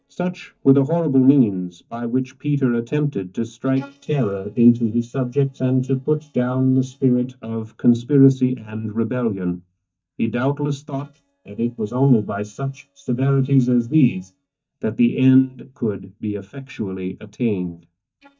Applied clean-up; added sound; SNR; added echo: neural mask model DeepFilterNet 3.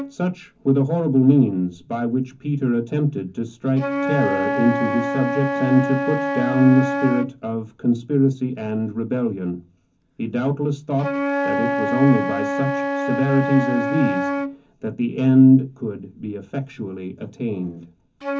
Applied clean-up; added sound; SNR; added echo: none; Wind instrument, woodwind instrument; 6 dB; reverberation time 0.3 s.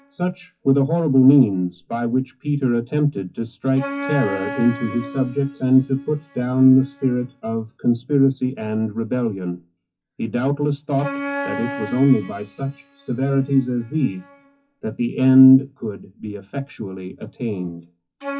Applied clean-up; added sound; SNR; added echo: classical method WPE with log-MMSE.